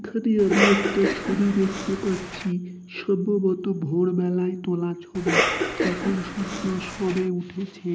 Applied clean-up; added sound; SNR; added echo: none; Cough; 2 dB; none.